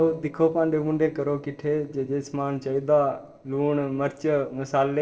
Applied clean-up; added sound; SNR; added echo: neural separator model SepFormer DNS4.